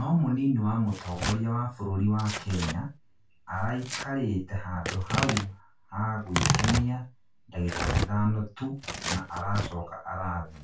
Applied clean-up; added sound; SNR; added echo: none; Tearing; 4 dB; reverberation time 0.2 s.